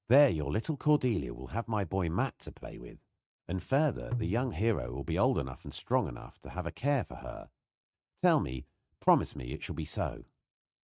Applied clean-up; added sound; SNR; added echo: neural mask model RNNoise.